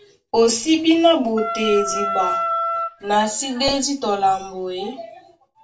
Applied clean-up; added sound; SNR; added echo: none; Wind instrument, woodwind instrument; 3 dB; reverberation time 0.2 s.